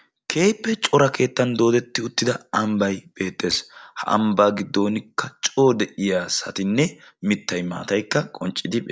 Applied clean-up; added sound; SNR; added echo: neural separator model SepFormer DNS4.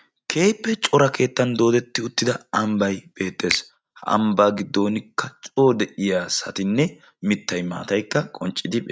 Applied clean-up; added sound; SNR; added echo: neural mask model RNNoise.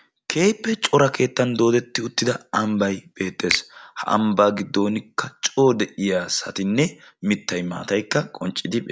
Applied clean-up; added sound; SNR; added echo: none; Finger snapping; 13 dB; none.